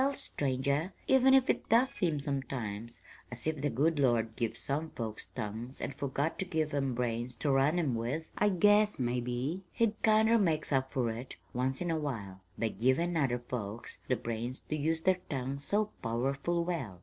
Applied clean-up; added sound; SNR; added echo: neural separator model SepFormer DNS4.